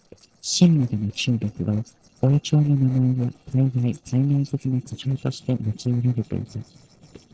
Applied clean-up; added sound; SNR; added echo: neural separator model SepFormer DNS4.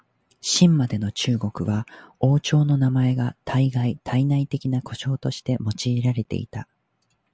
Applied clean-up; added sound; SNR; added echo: none; none; none; none.